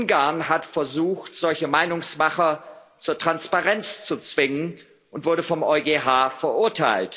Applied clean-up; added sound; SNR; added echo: neural mask model Resemble Enhance denoiser.